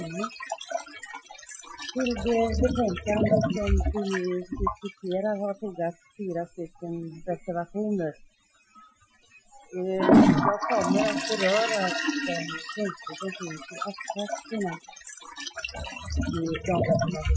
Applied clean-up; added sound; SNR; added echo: classical method Wiener filter.